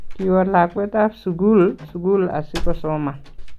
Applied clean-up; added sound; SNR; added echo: none; Slam; 8 dB; none.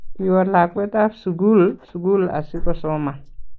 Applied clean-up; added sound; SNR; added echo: neural mask model Resemble Enhance denoiser.